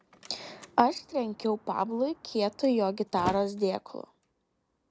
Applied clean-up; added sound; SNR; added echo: none; Slam; 17 dB; none.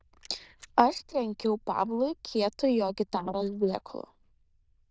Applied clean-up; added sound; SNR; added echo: neural diffusion model UNIVERSE++.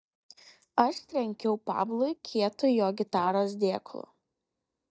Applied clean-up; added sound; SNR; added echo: neural mask model DeepFilterNet 3.